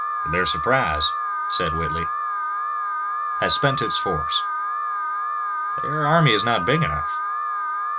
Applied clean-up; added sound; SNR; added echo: none; Alarm; -1 dB; none.